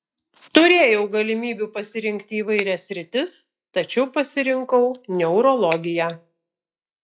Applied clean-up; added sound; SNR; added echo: classical method log-MMSE.